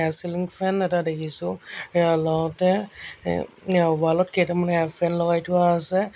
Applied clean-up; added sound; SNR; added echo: none; none; none; none.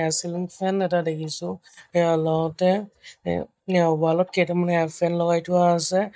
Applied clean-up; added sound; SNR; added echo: neural mask model DeepFilterNet 3.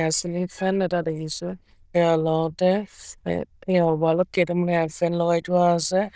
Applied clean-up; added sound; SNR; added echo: neural diffusion model UNIVERSE++.